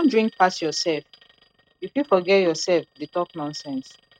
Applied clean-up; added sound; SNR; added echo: neural mask model RNNoise.